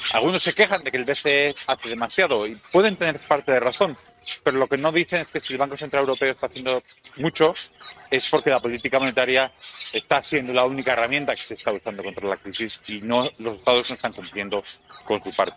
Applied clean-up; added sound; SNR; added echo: neural mask model RNNoise.